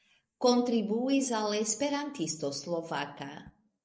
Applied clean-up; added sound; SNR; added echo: neural mask model Resemble Enhance denoiser.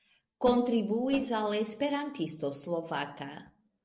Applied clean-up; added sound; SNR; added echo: neural separator model SepFormer DNS4.